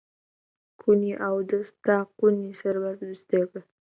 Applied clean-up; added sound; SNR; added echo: none; none; none; none.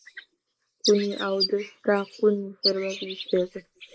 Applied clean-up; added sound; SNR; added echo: neural mask model Resemble Enhance denoiser.